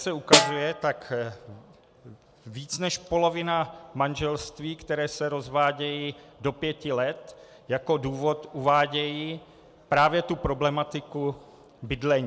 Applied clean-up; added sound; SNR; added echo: none; Snare drum; -2 dB; none.